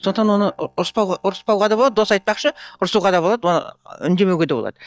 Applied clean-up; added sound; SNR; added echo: neural mask model DeepFilterNet 3.